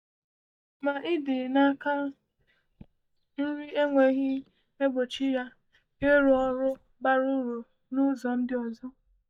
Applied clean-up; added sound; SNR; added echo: neural mask model DeepFilterNet 3.